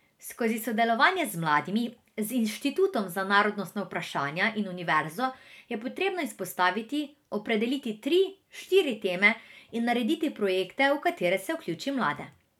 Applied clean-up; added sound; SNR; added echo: none; none; none; none.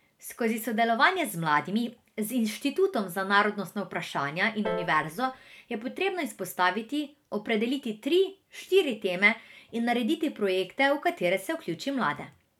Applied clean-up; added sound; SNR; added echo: none; Piano; 12 dB; none.